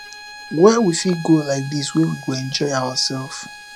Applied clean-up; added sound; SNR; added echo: none; Bowed string instrument; 18 dB; none.